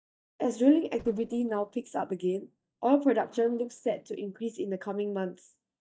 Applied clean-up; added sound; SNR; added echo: neural mask model DeepFilterNet 3.